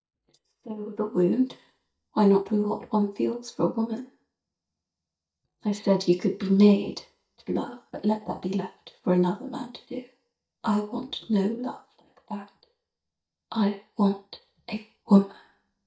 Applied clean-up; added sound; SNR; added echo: neural mask model DeepFilterNet 3.